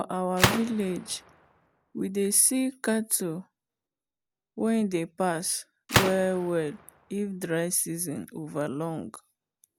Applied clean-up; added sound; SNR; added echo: none; Gunshot, gunfire; 5 dB; none.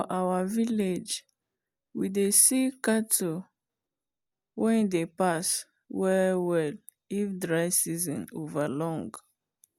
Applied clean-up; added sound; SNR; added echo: none; none; none; none.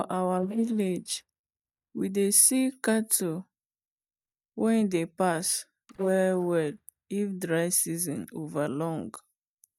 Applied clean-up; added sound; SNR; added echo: neural mask model DeepFilterNet 3.